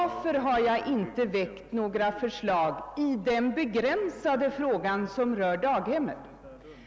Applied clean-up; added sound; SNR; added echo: none; none; none; none.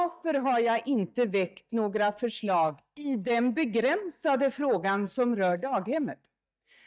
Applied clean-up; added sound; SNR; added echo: neural mask model DeepFilterNet 3.